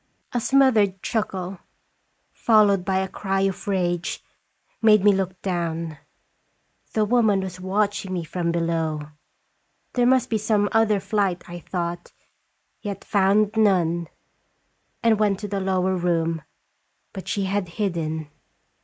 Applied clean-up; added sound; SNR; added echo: neural mask model Resemble Enhance denoiser.